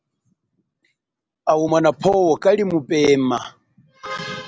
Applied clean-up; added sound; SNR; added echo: none; none; none; none.